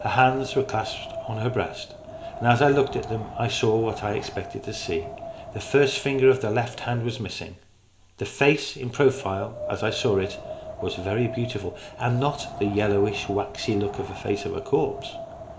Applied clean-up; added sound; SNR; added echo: none; Wind; 12 dB; reverberation time 0.5 s.